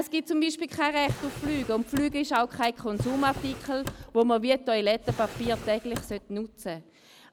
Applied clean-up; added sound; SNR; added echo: none; Drawer open or close; 11 dB; none.